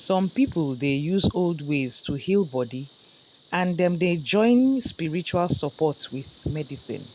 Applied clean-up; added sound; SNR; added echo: none; Insect; 10 dB; none.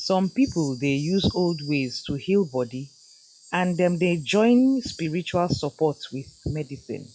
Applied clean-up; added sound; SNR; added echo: classical method log-MMSE.